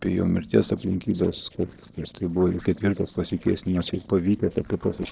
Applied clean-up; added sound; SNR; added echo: neural separator model SepFormer DNS4.